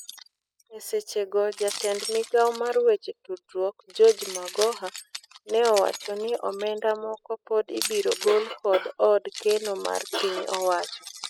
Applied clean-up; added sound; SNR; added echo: classical method spectral subtraction.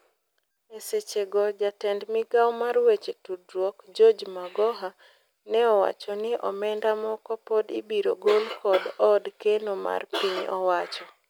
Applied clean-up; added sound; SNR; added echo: none; none; none; none.